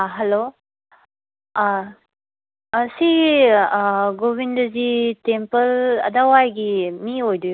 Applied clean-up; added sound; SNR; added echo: none; none; none; none.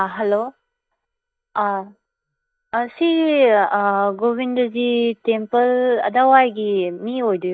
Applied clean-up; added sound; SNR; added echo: neural mask model DeepFilterNet 3.